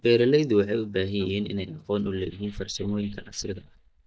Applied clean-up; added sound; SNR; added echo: neural mask model DeepFilterNet 3.